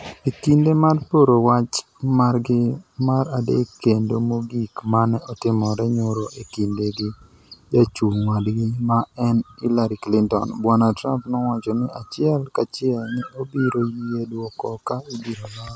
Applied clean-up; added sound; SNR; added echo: none; none; none; none.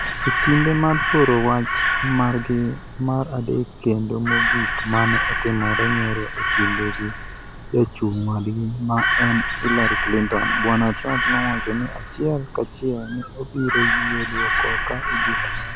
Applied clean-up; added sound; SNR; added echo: none; Crow; 1 dB; none.